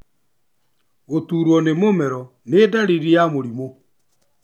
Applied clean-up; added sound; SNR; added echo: none; none; none; none.